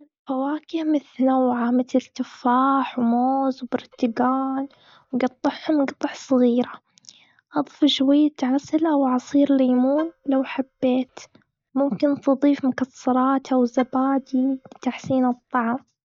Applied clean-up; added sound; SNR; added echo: neural mask model DeepFilterNet 3.